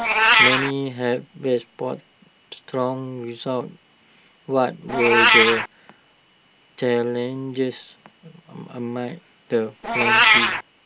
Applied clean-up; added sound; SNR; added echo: none; Meow; -3 dB; none.